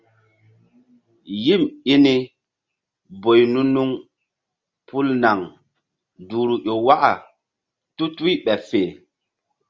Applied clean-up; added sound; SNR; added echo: none; none; none; none.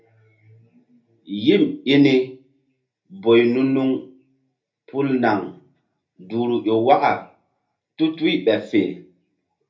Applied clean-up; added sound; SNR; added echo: none; none; none; reverberation time 0.3 s.